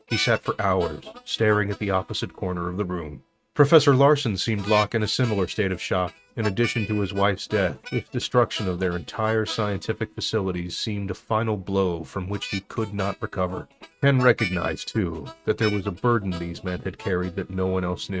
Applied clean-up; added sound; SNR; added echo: neural mask model RNNoise.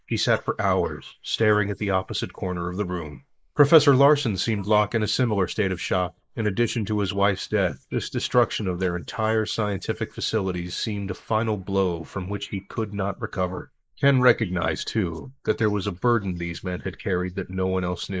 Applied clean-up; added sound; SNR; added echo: neural mask model Resemble Enhance denoiser.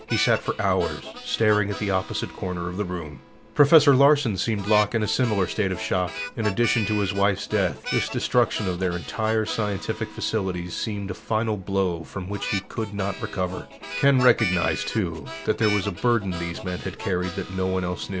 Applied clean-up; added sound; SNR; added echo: none; Harmonica; 12 dB; none.